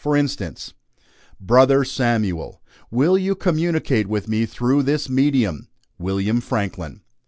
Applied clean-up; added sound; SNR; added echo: none; none; none; none.